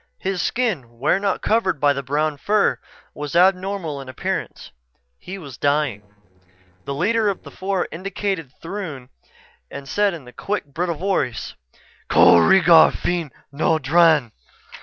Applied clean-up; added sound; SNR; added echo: neural separator model SepFormer DNS4.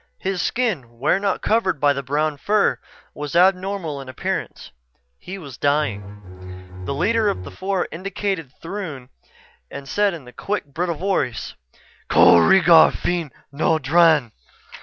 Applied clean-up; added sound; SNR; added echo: none; Bowed string instrument; 10 dB; none.